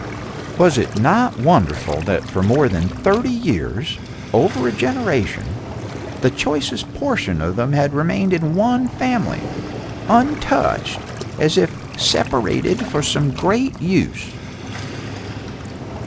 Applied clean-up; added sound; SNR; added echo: none; Waves, surf; 10 dB; none.